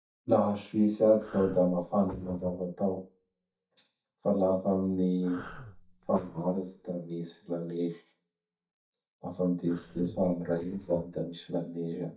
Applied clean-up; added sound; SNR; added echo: neural mask model DeepFilterNet 3.